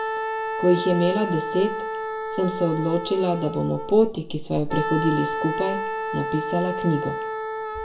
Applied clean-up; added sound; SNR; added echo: none; Wind instrument, woodwind instrument; 4 dB; reverberation time 0.1 s.